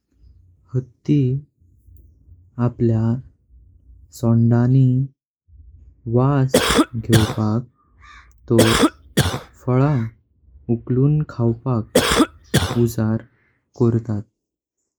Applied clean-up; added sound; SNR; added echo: neural mask model Resemble Enhance denoiser.